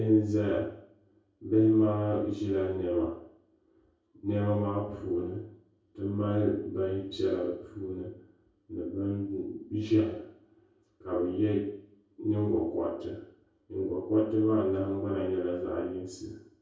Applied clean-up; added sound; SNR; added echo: none; none; none; reverberation time 0.6 s.